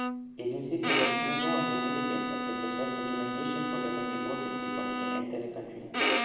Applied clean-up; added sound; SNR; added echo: none; Bowed string instrument; -4 dB; reverberation time 1.6 s.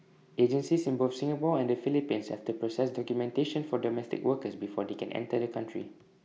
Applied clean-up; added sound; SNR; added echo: none; none; none; none.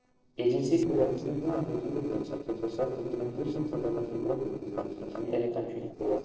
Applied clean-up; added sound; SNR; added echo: neural separator model SepFormer DNS4.